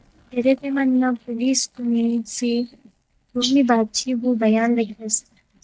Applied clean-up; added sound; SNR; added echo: neural mask model DeepFilterNet 3.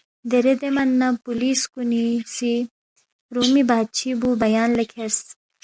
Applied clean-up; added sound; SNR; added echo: none; none; none; none.